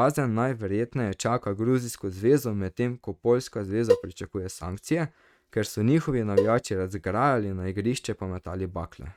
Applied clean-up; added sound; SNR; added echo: neural mask model RNNoise.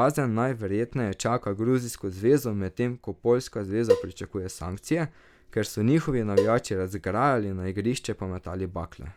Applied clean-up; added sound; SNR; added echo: none; Cowbell; 4 dB; none.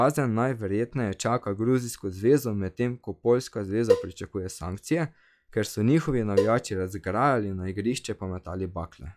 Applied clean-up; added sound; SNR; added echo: classical method log-MMSE.